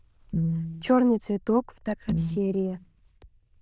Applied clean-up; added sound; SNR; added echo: neural diffusion model UNIVERSE++.